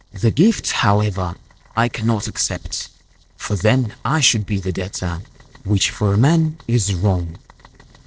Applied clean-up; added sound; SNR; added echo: neural separator model SepFormer DNS4.